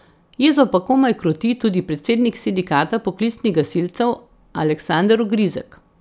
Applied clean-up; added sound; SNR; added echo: none; none; none; none.